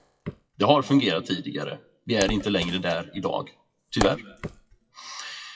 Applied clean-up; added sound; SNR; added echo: classical method WPE with log-MMSE.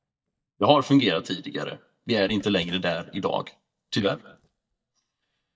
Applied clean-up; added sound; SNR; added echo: neural mask model DeepFilterNet 3.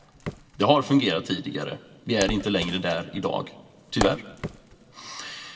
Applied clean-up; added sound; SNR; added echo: none; Wood; 11 dB; reverberation time 2.2 s.